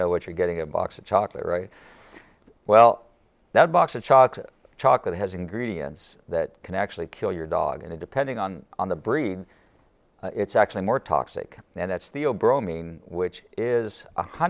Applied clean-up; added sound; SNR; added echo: none; none; none; none.